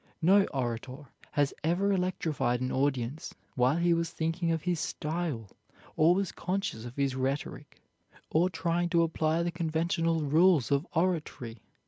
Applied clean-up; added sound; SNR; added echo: none; none; none; none.